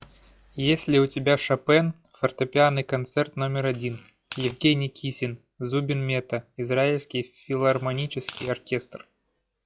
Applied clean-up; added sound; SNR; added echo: classical method log-MMSE.